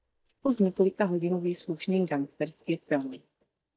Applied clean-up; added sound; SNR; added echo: neural mask model DeepFilterNet 3.